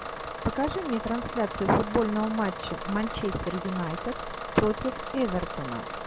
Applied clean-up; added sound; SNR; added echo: none; Bus / Engine; 7 dB; none.